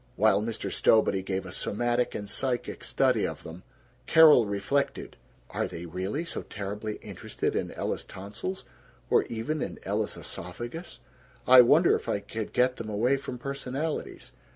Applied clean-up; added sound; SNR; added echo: none; none; none; none.